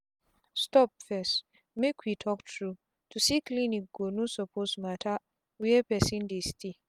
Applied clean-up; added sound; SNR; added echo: none; none; none; none.